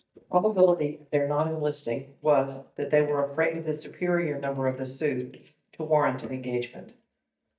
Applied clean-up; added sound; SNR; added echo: neural mask model DeepFilterNet 3.